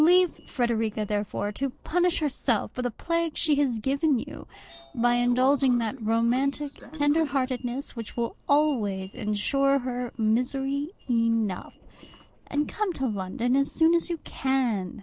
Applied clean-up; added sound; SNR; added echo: neural separator model SepFormer DNS4.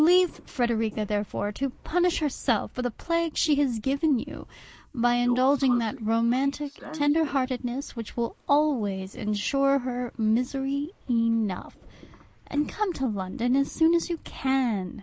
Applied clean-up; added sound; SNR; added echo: neural mask model Resemble Enhance denoiser.